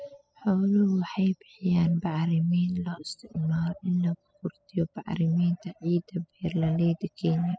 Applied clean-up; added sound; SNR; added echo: classical method spectral subtraction.